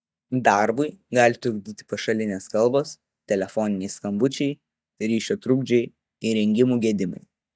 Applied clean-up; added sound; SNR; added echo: neural mask model DeepFilterNet 3.